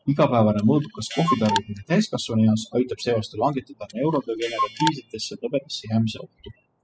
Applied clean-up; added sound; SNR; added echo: classical method spectral subtraction.